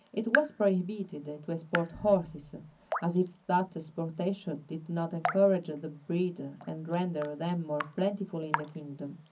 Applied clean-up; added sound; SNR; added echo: none; Raindrop / Drip; 9 dB; reverberation time 0.4 s.